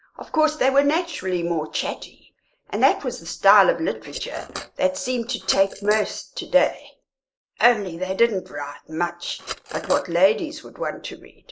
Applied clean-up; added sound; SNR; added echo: neural mask model Resemble Enhance denoiser.